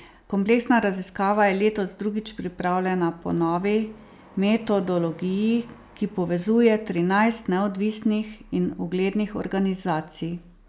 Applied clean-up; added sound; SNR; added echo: none; none; none; none.